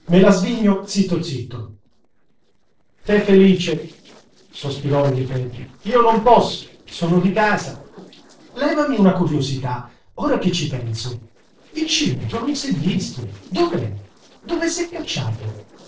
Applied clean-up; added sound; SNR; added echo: neural separator model SepFormer DNS4.